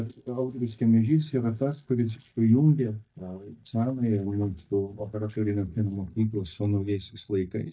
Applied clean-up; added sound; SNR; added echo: neural mask model DeepFilterNet 3.